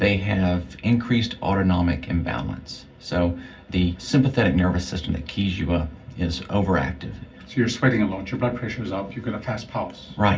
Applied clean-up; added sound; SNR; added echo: none; none; none; reverberation time 0.4 s.